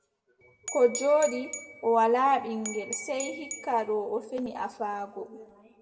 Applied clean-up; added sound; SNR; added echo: none; Glass / Bell; 11 dB; reverberation time 1.2 s.